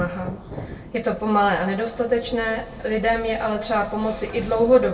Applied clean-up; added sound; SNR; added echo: none; Thunder / Rain; 17 dB; reverberation time 0.2 s.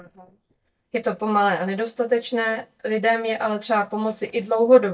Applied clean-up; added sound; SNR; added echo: neural mask model DeepFilterNet 3.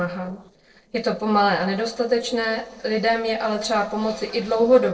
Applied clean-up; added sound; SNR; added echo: neural separator model SepFormer DNS4.